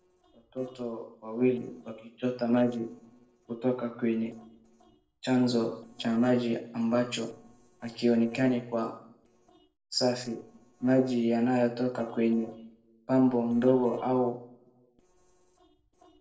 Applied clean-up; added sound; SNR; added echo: neural separator model SepFormer DNS4.